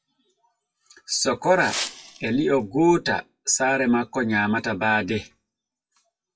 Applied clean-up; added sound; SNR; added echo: classical method WPE with log-MMSE.